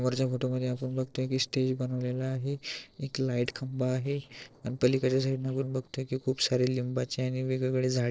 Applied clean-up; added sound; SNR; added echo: neural separator model SepFormer DNS4.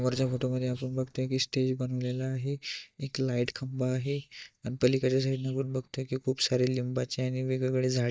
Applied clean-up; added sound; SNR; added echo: neural mask model DeepFilterNet 3.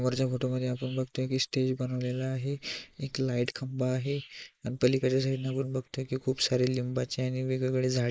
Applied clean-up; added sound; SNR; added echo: neural mask model Resemble Enhance denoiser.